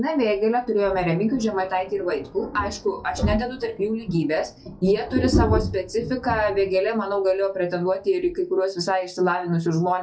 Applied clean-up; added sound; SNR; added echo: classical method log-MMSE.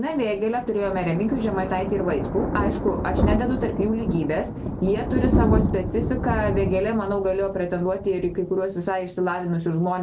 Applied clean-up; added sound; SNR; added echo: none; Thunder; 3 dB; none.